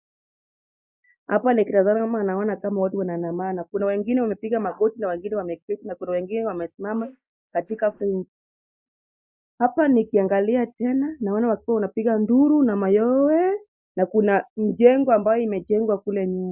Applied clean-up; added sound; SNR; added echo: neural mask model Resemble Enhance denoiser.